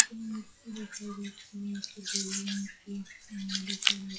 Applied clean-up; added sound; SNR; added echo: classical method WPE with log-MMSE.